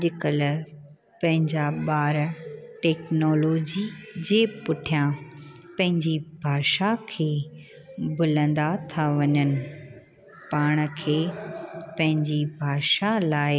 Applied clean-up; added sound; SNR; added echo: none; none; none; none.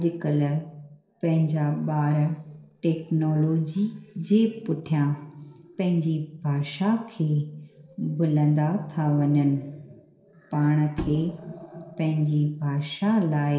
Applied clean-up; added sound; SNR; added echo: neural separator model SepFormer DNS4.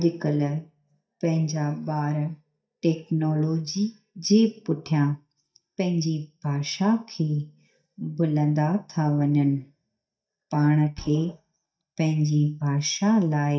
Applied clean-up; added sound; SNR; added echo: neural mask model DeepFilterNet 3.